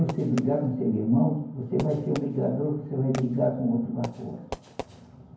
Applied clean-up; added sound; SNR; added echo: none; Fireworks; 16 dB; reverberation time 0.9 s.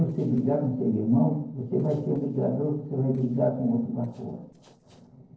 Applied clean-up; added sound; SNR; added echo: neural separator model SepFormer DNS4.